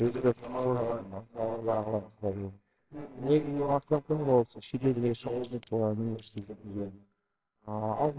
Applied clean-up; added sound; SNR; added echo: neural separator model SepFormer WHAMR!.